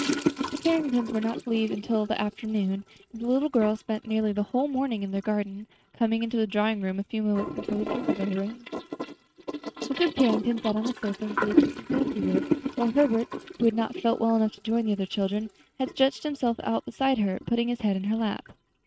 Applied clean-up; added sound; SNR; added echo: neural mask model RNNoise.